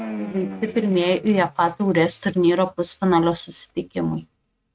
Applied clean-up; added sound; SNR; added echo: neural mask model RNNoise.